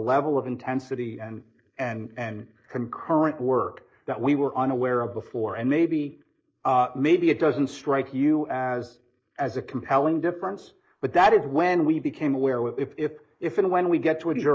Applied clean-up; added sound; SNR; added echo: neural mask model Resemble Enhance denoiser.